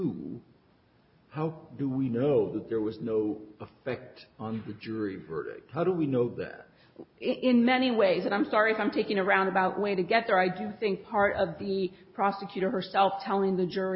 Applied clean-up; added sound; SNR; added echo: none; none; none; none.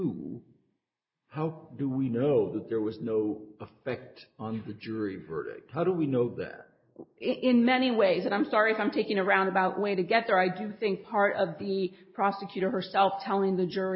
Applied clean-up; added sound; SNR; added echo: neural mask model Resemble Enhance denoiser.